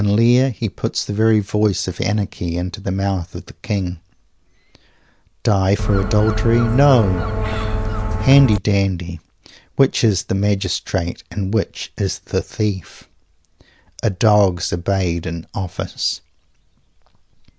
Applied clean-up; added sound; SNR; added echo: none; Gull, seagull; 1 dB; none.